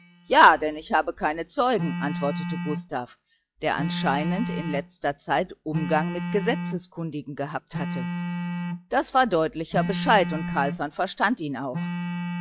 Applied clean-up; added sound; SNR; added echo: classical method log-MMSE.